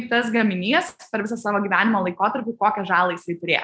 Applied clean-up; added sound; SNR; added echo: none; none; none; none.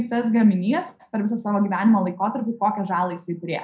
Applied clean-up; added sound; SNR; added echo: none; none; none; reverberation time 0.2 s.